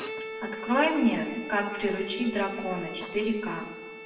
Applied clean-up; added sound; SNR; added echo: none; Bowed string instrument; 10 dB; reverberation time 1.2 s.